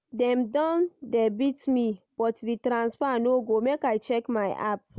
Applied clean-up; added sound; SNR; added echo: none; none; none; none.